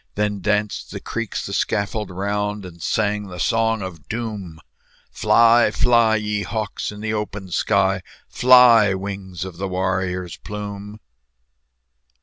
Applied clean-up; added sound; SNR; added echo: none; none; none; none.